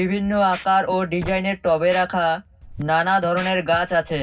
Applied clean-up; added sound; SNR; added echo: none; Scratching (performance technique); 18 dB; reverberation time 0.4 s.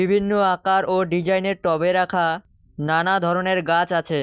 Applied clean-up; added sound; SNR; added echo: none; none; none; none.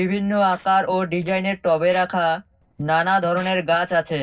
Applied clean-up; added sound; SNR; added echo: neural separator model SepFormer DNS4.